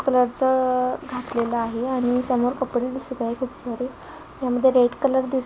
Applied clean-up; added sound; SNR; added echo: none; none; none; none.